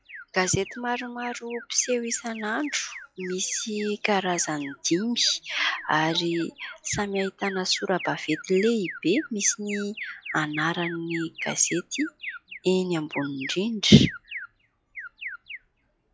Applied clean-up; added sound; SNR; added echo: classical method log-MMSE.